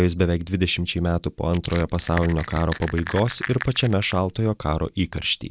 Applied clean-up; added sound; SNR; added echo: none; Crushing; 13 dB; none.